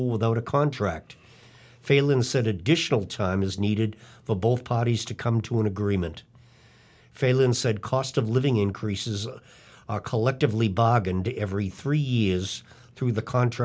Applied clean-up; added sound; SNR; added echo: none; none; none; none.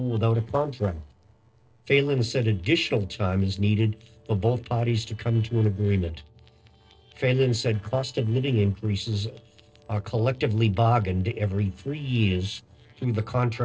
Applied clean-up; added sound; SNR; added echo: neural separator model SepFormer DNS4.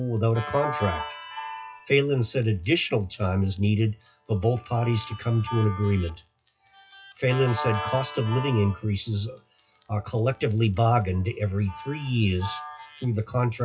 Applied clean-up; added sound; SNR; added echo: classical method WPE with log-MMSE.